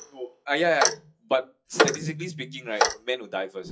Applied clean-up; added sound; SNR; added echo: classical method WPE with log-MMSE.